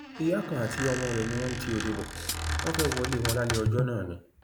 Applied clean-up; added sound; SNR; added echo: none; Hi-hat + Squeak; 2 dB; none.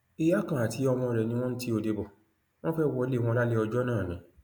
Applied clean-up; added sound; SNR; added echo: none; none; none; none.